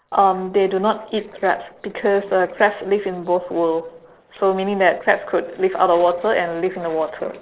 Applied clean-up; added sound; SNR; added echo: neural separator model SepFormer DNS4.